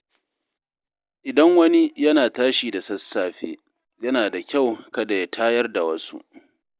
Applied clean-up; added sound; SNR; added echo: none; none; none; none.